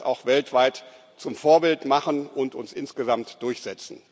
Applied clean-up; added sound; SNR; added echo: none; none; none; none.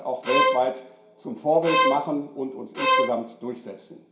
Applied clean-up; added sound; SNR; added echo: none; Bowed string instrument; -2 dB; reverberation time 0.5 s.